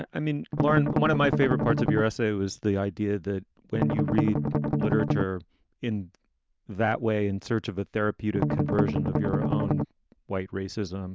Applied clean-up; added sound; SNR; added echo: none; Strum; -3 dB; none.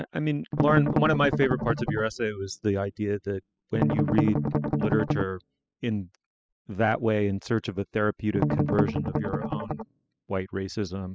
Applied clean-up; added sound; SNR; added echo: classical method spectral subtraction.